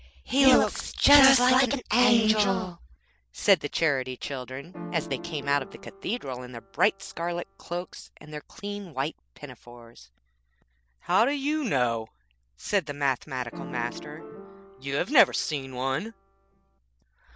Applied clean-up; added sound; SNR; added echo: none; Piano; 15 dB; none.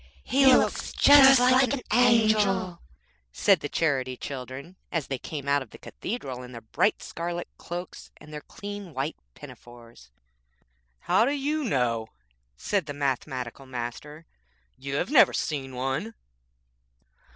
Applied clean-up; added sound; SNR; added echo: none; none; none; none.